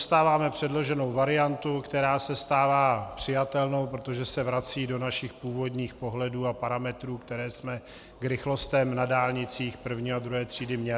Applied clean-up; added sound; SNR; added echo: none; none; none; none.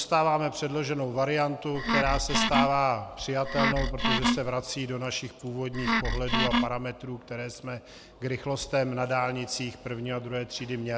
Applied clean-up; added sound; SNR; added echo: none; Wood; -2 dB; none.